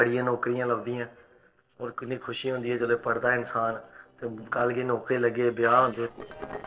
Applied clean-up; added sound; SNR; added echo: neural separator model SepFormer DNS4.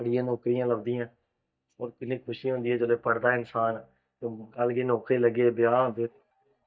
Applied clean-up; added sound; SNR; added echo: neural mask model DeepFilterNet 3.